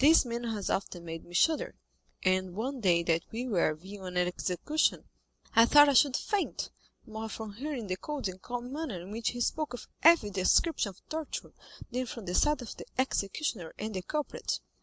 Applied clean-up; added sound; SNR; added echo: none; none; none; none.